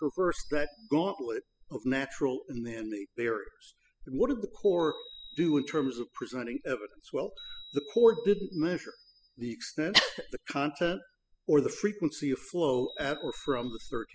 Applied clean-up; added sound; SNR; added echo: classical method spectral subtraction.